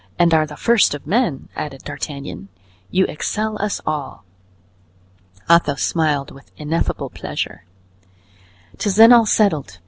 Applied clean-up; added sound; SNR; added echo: none; none; none; none.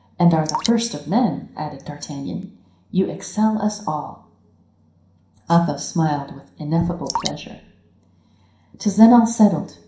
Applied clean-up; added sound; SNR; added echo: none; Drip; 12 dB; reverberation time 0.5 s.